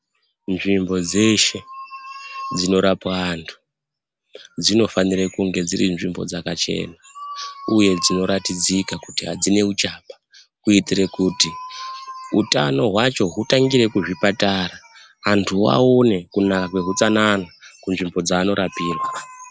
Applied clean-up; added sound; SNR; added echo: none; none; none; none.